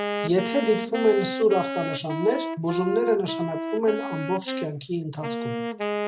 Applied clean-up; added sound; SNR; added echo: none; Wind instrument, woodwind instrument; 4 dB; none.